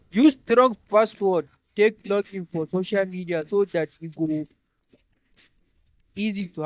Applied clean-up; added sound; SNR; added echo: neural mask model DeepFilterNet 3.